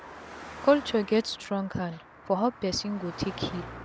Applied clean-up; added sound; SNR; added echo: none; Car passing by; 15 dB; none.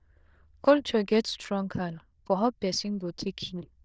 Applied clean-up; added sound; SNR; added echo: neural diffusion model UNIVERSE++.